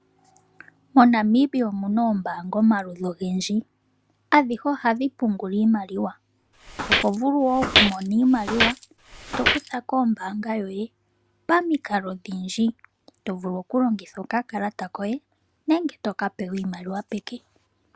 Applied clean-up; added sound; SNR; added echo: none; Walk, footsteps; 1 dB; none.